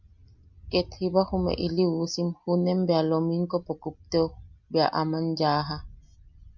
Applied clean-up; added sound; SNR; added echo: none; Thunder; 20 dB; none.